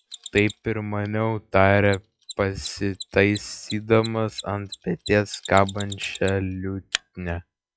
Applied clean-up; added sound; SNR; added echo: classical method log-MMSE.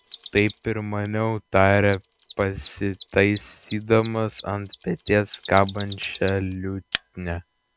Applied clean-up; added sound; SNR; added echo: none; Mechanisms; 16 dB; none.